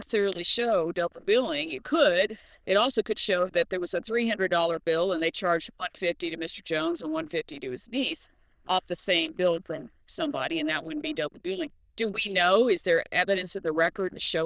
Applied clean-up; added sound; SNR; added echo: neural diffusion model UNIVERSE++.